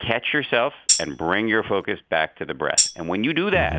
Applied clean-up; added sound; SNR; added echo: none; Tambourine; 1 dB; none.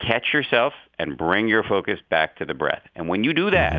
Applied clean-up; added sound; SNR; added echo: none; none; none; none.